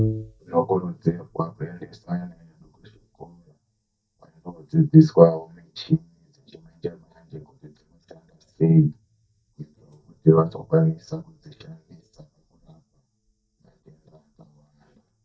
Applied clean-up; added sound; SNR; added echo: neural mask model DeepFilterNet 3.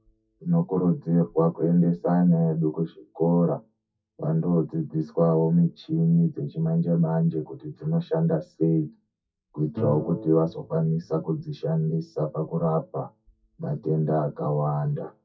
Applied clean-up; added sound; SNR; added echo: classical method WPE with log-MMSE.